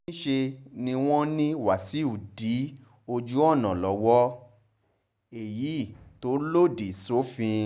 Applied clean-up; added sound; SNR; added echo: none; none; none; none.